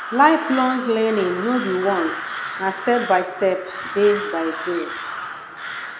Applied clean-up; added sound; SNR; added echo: none; Crow; 9 dB; none.